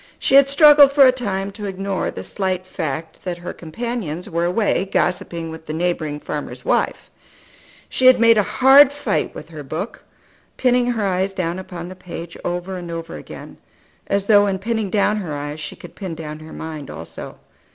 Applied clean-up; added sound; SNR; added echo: none; none; none; none.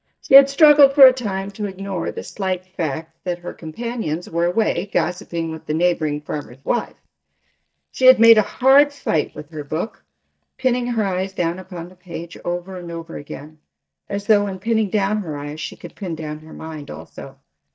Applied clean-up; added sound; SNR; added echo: neural mask model DeepFilterNet 3.